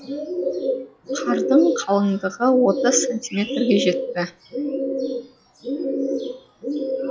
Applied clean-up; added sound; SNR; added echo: classical method log-MMSE.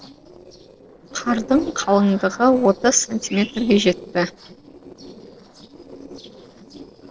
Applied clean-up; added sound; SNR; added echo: neural separator model SepFormer DNS4.